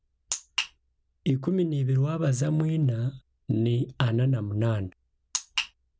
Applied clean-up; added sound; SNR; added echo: none; none; none; none.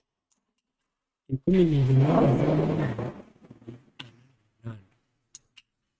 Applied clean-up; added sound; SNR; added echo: neural mask model RNNoise.